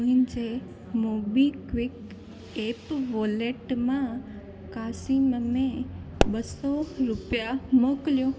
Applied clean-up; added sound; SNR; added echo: none; Explosion; 3 dB; none.